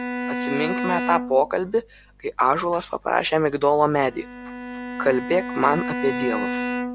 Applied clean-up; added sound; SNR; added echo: none; Bowed string instrument; 6 dB; none.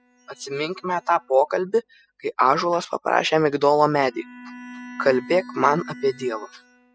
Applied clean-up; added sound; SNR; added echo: classical method spectral subtraction.